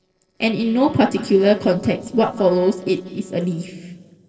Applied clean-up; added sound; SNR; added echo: neural separator model SepFormer DNS4.